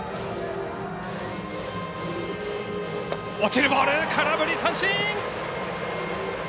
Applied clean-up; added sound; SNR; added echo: none; Hi-hat; 20 dB; none.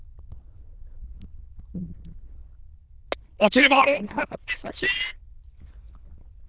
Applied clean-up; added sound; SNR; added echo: neural diffusion model UNIVERSE++.